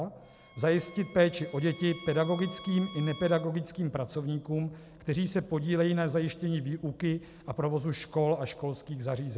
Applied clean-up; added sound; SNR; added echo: none; Bowed string instrument; 18 dB; none.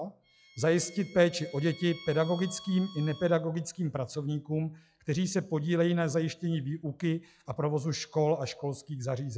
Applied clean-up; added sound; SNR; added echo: classical method log-MMSE.